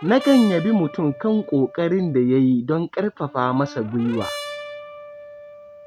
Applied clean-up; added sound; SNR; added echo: none; Brass instrument; 15 dB; none.